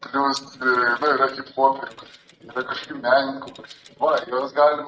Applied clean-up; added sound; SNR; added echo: neural mask model RNNoise.